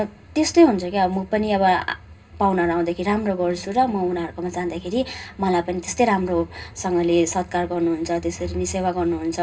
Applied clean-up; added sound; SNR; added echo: none; none; none; reverberation time 0.2 s.